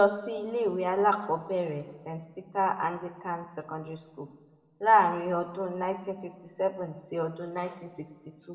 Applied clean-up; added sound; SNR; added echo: none; none; none; reverberation time 1.2 s.